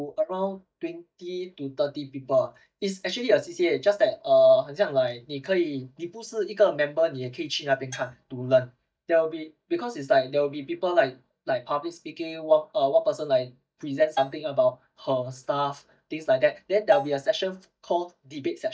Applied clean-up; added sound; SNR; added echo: neural mask model DeepFilterNet 3.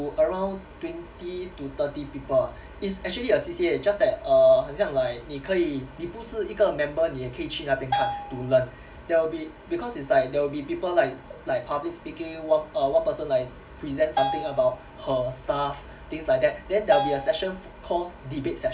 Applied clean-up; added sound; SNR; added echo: none; Bell; 6 dB; reverberation time 0.2 s.